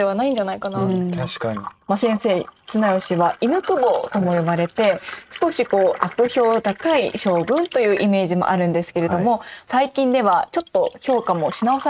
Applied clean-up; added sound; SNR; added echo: neural mask model RNNoise.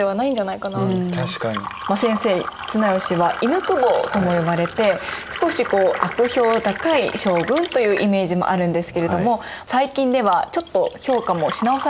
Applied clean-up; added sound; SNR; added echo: none; Fill (with liquid); 12 dB; none.